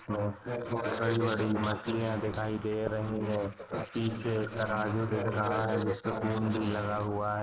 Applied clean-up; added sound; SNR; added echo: neural mask model Resemble Enhance denoiser.